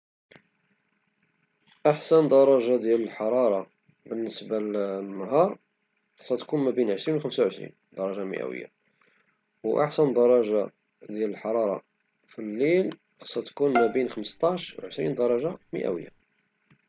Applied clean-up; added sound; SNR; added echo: none; Bowed string instrument; 9 dB; none.